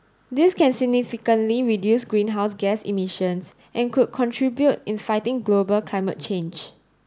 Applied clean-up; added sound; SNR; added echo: none; none; none; none.